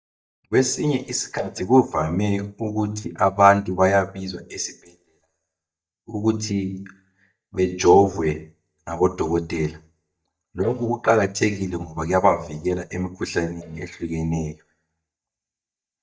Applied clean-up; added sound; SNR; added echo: neural mask model DeepFilterNet 3.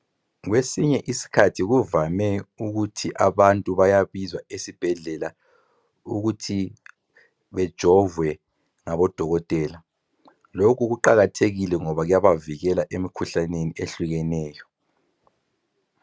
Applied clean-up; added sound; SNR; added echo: none; none; none; none.